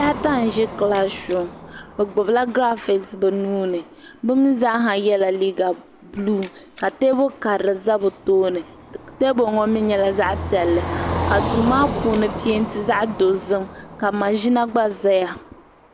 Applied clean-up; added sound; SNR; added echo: none; Camera + Car passing by; 11 dB; none.